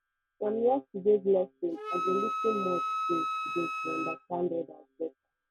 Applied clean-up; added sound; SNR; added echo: none; Wind instrument, woodwind instrument; 5 dB; none.